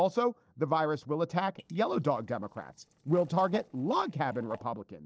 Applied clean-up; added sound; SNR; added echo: neural separator model SepFormer DNS4.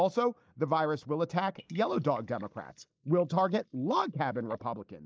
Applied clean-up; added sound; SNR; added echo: neural mask model Resemble Enhance denoiser.